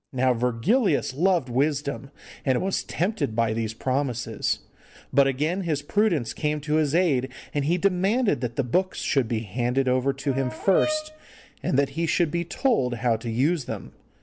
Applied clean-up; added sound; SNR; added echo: none; Brass instrument; 9 dB; none.